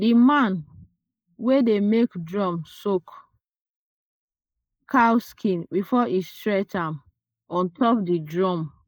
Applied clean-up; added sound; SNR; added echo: neural mask model Resemble Enhance denoiser.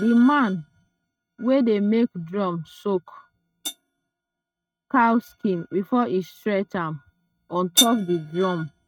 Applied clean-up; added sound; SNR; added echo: neural mask model RNNoise.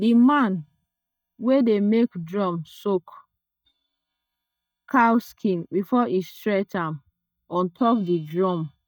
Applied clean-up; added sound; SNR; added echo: neural mask model DeepFilterNet 3.